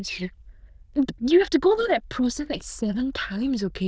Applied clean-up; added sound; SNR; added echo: neural diffusion model UNIVERSE++.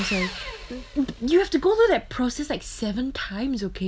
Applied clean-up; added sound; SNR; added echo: none; Sawing; 14 dB; none.